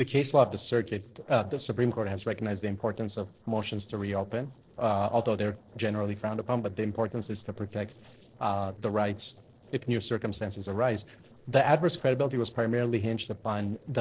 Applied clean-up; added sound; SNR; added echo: neural separator model SepFormer DNS4.